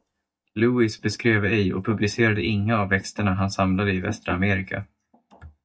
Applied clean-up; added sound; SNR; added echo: neural mask model DeepFilterNet 3.